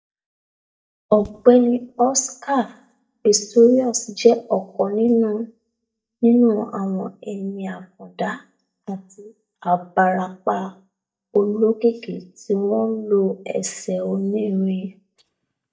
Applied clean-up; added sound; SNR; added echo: neural mask model DeepFilterNet 3.